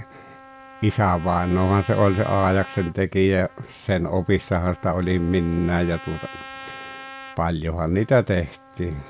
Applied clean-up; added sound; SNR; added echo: none; Trumpet; 19 dB; none.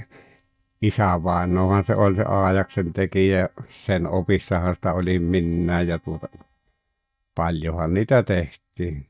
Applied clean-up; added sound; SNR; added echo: neural mask model DeepFilterNet 3.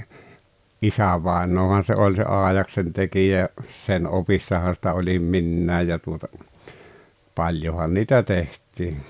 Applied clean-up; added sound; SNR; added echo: none; none; none; none.